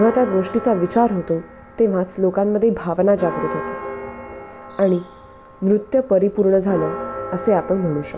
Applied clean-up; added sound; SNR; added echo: none; Church bell; 12 dB; none.